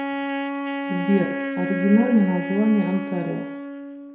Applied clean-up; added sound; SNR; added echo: none; Wind instrument, woodwind instrument; 5 dB; reverberation time 0.6 s.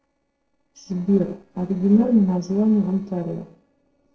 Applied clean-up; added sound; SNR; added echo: neural separator model SepFormer DNS4.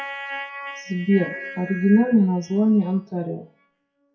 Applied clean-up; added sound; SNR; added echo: classical method WPE with log-MMSE.